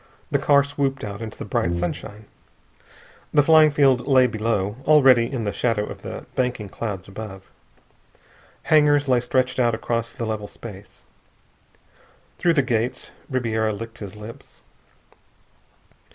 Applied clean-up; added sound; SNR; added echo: none; Brass instrument; 5 dB; none.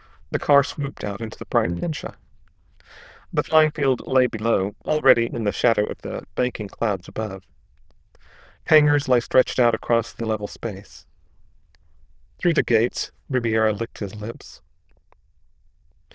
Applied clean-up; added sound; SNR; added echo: neural diffusion model UNIVERSE++.